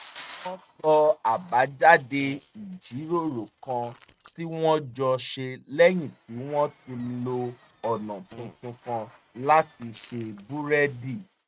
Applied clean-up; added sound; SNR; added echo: neural mask model RNNoise.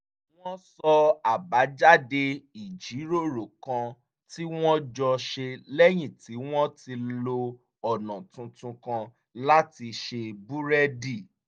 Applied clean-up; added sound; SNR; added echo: none; none; none; none.